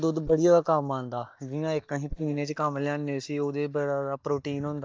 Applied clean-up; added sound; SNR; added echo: neural mask model DeepFilterNet 3.